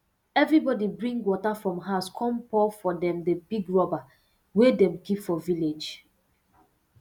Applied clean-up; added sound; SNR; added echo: none; none; none; none.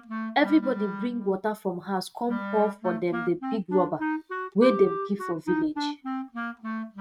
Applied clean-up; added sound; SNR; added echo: neural mask model RNNoise.